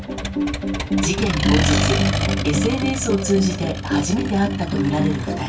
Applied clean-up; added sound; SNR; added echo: none; Accelerating, revving, vroom; 3 dB; reverberation time 0.2 s.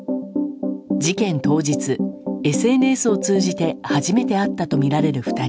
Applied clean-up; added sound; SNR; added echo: none; none; none; none.